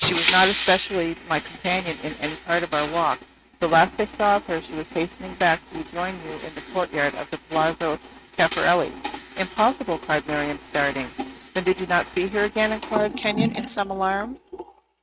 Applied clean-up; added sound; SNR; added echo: neural mask model RNNoise.